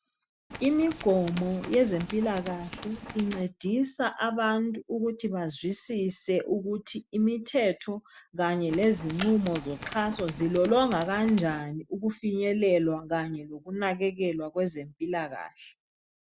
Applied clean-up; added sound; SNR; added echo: none; Tools; 11 dB; none.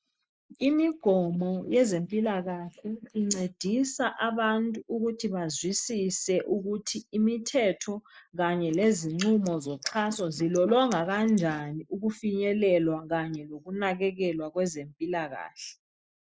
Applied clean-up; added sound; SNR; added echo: neural mask model Resemble Enhance denoiser.